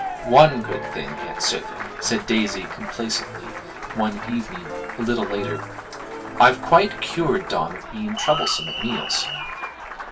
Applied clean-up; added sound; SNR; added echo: none; Applause; 8 dB; reverberation time 0.2 s.